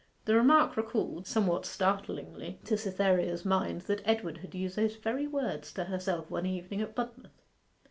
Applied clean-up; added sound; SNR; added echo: none; none; none; none.